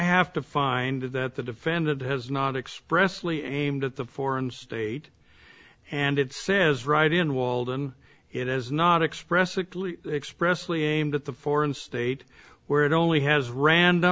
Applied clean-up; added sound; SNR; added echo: none; none; none; none.